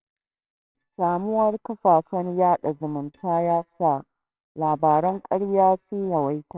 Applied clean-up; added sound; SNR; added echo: neural separator model SepFormer WHAMR!.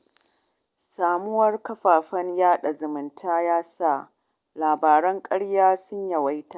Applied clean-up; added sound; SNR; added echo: none; none; none; none.